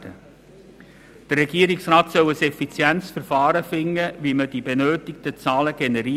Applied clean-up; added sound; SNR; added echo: none; none; none; none.